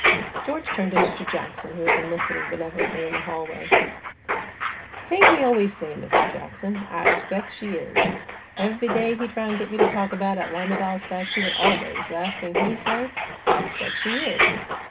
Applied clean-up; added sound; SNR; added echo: none; Mechanisms; -2 dB; reverberation time 0.2 s.